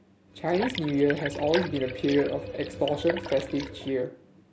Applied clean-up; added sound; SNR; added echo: none; Liquid; 8 dB; none.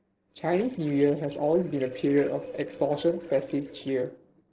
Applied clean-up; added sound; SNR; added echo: neural separator model SepFormer DNS4.